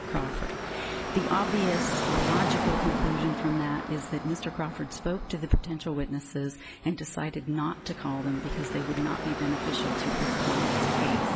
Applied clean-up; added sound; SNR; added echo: none; Car passing by / Traffic noise, roadway noise; 1 dB; none.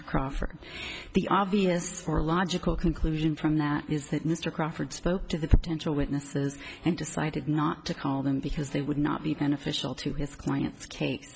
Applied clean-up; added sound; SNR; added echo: none; none; none; none.